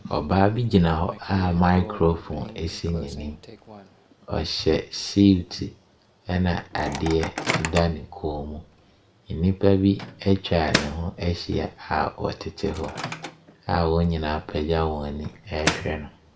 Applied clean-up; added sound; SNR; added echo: none; Microwave oven; 12 dB; reverberation time 0.4 s.